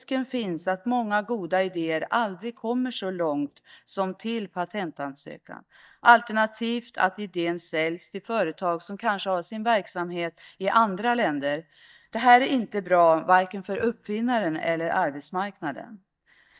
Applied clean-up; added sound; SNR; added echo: neural mask model DeepFilterNet 3.